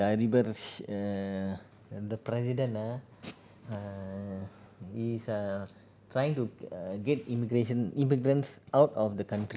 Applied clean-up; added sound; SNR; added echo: none; none; none; none.